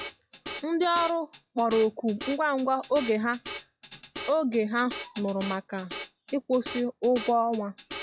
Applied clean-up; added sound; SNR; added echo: classical method log-MMSE.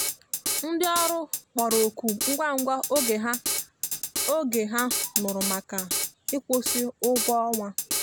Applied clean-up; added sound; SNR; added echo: none; Drum kit; 2 dB; none.